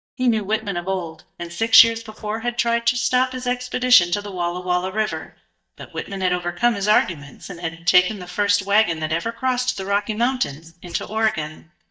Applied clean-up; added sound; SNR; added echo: neural mask model DeepFilterNet 3.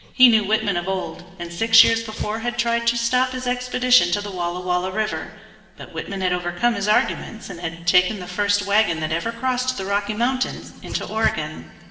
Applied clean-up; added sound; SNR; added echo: none; Dog; 18 dB; reverberation time 2.7 s.